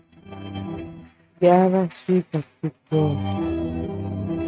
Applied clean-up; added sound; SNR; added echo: neural mask model RNNoise.